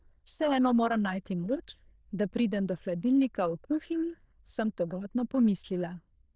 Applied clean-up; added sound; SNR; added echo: neural diffusion model UNIVERSE++.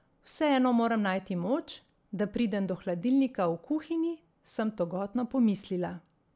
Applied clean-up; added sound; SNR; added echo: none; none; none; none.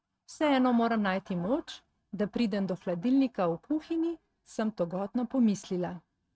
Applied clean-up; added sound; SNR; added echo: neural mask model RNNoise.